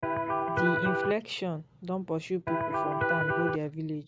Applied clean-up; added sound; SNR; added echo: none; Electric guitar; -4 dB; none.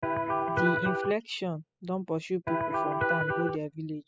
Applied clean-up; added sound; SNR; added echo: classical method spectral subtraction.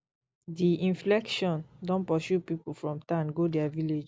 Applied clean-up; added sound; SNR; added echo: none; none; none; none.